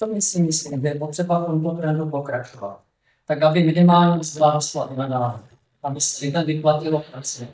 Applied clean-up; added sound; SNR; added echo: neural mask model DeepFilterNet 3.